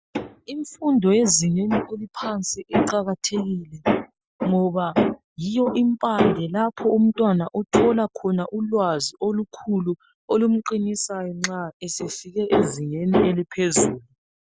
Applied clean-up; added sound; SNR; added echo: none; none; none; none.